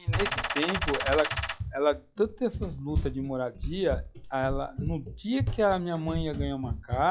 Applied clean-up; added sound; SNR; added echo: classical method log-MMSE.